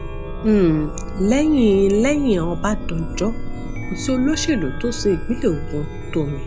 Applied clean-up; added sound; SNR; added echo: none; Chime; 6 dB; none.